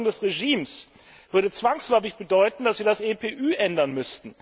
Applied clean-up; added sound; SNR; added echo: none; none; none; none.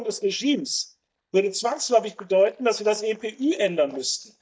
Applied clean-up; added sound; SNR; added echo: neural mask model DeepFilterNet 3.